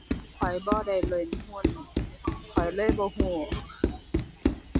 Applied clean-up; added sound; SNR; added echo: none; Run; -2 dB; none.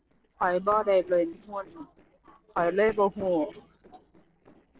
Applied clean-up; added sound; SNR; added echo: neural separator model SepFormer DNS4.